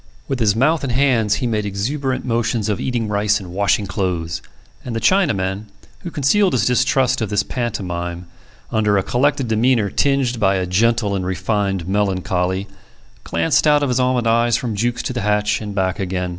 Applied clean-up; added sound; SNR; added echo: none; none; none; none.